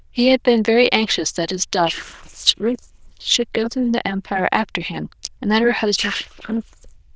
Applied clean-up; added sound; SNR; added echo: neural diffusion model UNIVERSE++.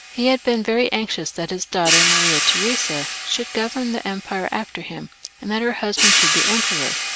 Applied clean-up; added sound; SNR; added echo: none; Hi-hat; -1 dB; none.